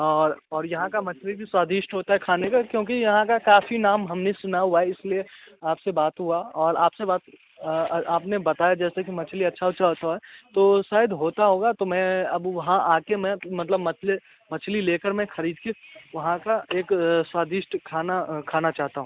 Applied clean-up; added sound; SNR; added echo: none; none; none; none.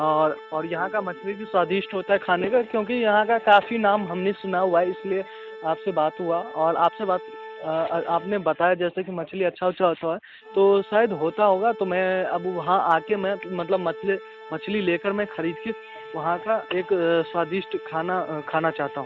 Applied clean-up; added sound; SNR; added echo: none; Organ; 16 dB; none.